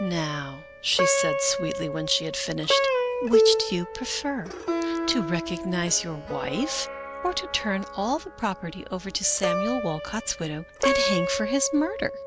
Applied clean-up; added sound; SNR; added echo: none; Plucked string instrument; 0 dB; none.